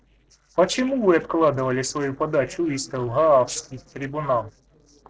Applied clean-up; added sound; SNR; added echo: neural separator model SepFormer DNS4.